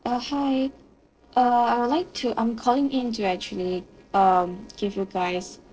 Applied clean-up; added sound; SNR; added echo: neural separator model SepFormer DNS4.